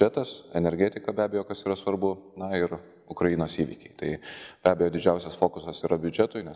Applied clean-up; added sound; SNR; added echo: none; none; none; none.